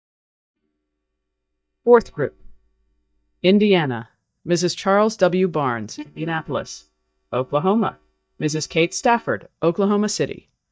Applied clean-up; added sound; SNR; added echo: neural mask model DeepFilterNet 3.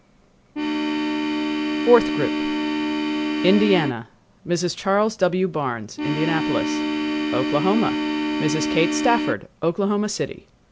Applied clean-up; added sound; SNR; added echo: none; Organ; 0 dB; none.